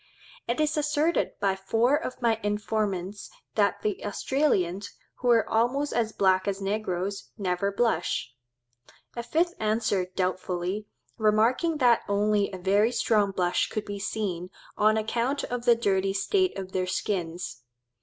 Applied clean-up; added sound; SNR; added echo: none; none; none; none.